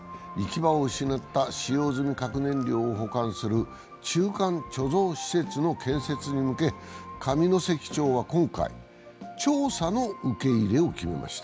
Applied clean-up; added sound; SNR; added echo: none; none; none; none.